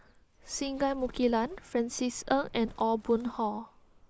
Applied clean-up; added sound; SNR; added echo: neural mask model Resemble Enhance denoiser.